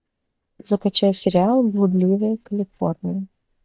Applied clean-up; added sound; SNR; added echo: neural mask model DeepFilterNet 3.